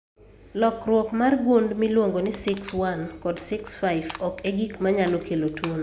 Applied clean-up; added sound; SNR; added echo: none; Crushing; 20 dB; none.